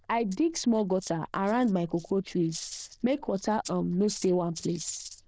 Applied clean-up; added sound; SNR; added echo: neural diffusion model UNIVERSE++.